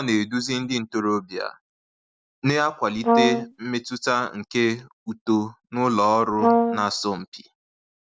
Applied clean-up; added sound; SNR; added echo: none; Brass instrument; -4 dB; none.